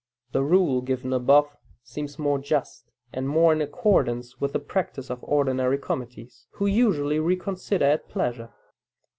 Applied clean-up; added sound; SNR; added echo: none; none; none; none.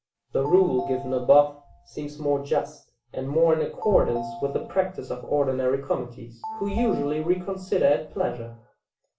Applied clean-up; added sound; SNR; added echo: none; Telephone; 14 dB; reverberation time 0.3 s.